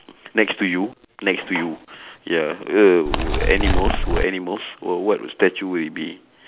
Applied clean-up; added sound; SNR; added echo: none; Animal; -3 dB; none.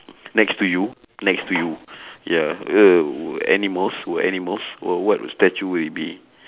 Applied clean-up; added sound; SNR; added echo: none; none; none; none.